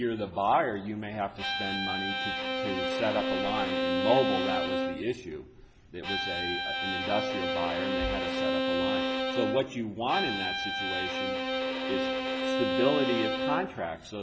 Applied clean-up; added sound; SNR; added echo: none; Bowed string instrument; -2 dB; none.